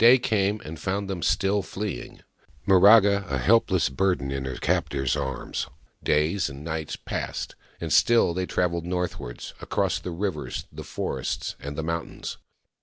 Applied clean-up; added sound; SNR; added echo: none; none; none; none.